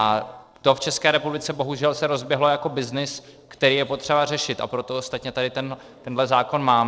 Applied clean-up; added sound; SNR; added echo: neural separator model SepFormer DNS4.